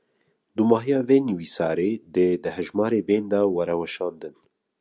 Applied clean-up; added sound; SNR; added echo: none; none; none; none.